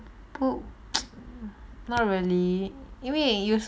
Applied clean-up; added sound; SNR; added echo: none; none; none; none.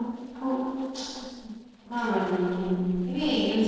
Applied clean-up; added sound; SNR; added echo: neural separator model SepFormer DNS4.